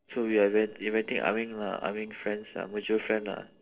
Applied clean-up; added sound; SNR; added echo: neural separator model SepFormer DNS4.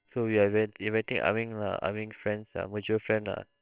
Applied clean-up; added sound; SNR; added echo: neural separator model SepFormer WHAMR!.